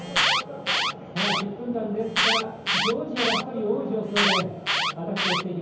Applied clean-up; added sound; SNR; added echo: none; Alarm; -3 dB; reverberation time 0.9 s.